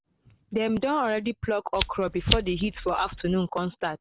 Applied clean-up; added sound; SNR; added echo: none; Fire; 4 dB; none.